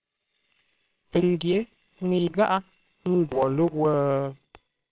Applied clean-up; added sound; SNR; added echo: neural separator model SepFormer WHAMR!.